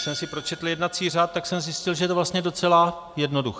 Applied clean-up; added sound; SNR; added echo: none; Hi-hat; 20 dB; none.